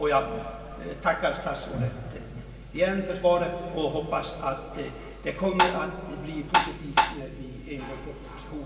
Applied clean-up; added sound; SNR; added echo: none; Tap; -5 dB; reverberation time 2.8 s.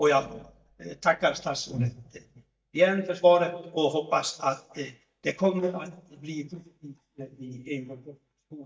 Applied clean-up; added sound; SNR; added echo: neural mask model DeepFilterNet 3.